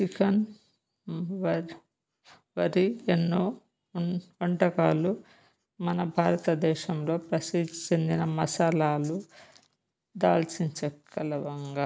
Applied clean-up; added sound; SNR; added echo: none; none; none; none.